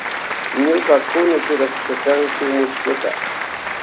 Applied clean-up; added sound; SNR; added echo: none; Applause; 5 dB; none.